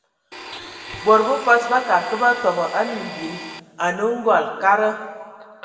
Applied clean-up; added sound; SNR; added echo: none; Domestic sounds, home sounds; 14 dB; reverberation time 1.6 s.